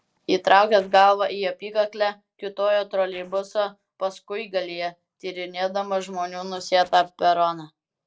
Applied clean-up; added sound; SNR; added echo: neural separator model SepFormer DNS4.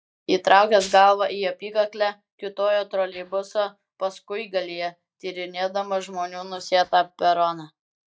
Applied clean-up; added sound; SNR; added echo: neural mask model DeepFilterNet 3.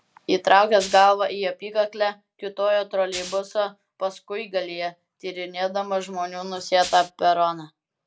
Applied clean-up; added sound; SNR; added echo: none; Rattle (instrument); 12 dB; none.